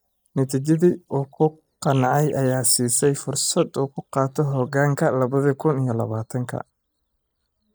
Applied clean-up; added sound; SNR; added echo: neural mask model DeepFilterNet 3.